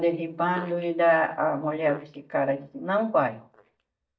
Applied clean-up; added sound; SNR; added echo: neural mask model DeepFilterNet 3.